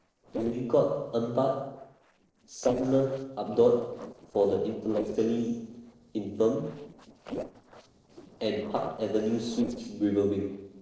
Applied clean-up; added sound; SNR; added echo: neural separator model SepFormer DNS4.